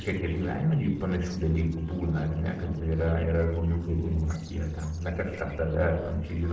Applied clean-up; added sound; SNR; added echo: neural separator model SepFormer DNS4.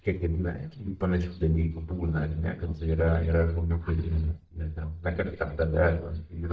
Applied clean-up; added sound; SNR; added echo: neural mask model DeepFilterNet 3.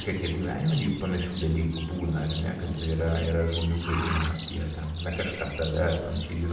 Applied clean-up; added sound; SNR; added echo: none; Livestock, farm animals, working animals; 11 dB; reverberation time 0.8 s.